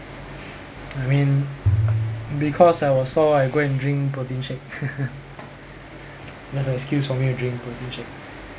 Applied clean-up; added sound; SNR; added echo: none; Bowed string instrument; 2 dB; none.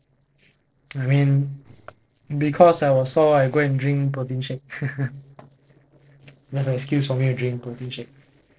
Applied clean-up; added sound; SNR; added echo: neural separator model SepFormer DNS4.